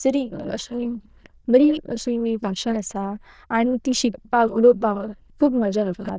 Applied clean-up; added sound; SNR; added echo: neural diffusion model UNIVERSE++.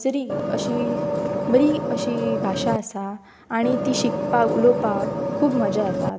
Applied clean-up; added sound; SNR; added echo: none; Vehicle; 1 dB; none.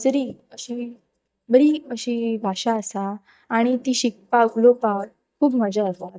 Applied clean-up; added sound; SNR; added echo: neural mask model DeepFilterNet 3.